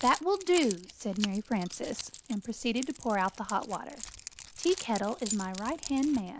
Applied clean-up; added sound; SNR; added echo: none; Keys jangling; 12 dB; none.